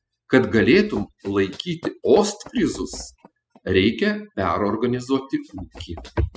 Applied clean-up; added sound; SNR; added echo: classical method spectral subtraction.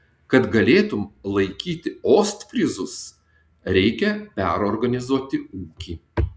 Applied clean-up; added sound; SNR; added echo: none; none; none; none.